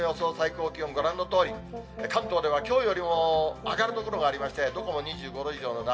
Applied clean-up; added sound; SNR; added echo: none; Brass instrument; 14 dB; reverberation time 0.7 s.